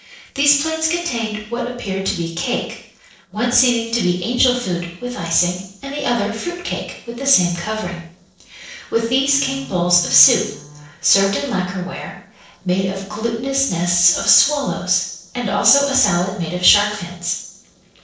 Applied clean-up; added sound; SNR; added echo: neural separator model SepFormer DNS4.